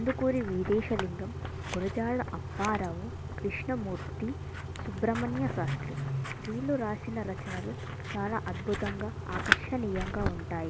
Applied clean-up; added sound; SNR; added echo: none; Scissors + Idling / Accelerating, revving, vroom / Car; 2 dB; none.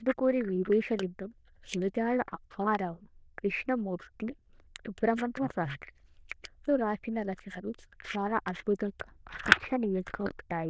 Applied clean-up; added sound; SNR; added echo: neural diffusion model UNIVERSE++.